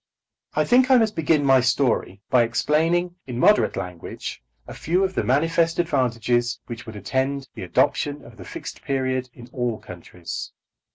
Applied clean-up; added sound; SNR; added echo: none; none; none; none.